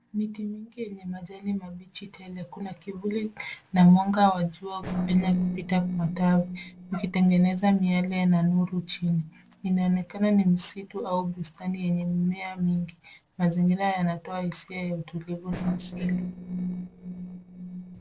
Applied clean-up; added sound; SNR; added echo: neural separator model SepFormer DNS4.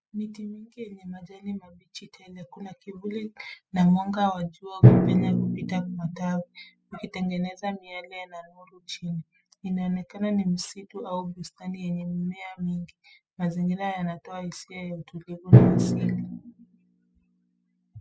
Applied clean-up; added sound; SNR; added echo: classical method spectral subtraction.